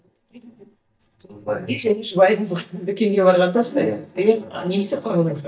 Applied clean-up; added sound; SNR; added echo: neural mask model DeepFilterNet 3.